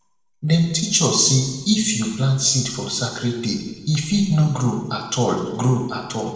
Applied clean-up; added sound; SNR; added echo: none; none; none; reverberation time 1.1 s.